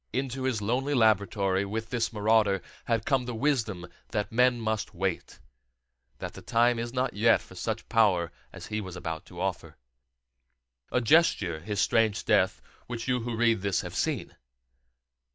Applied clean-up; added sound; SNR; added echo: none; none; none; none.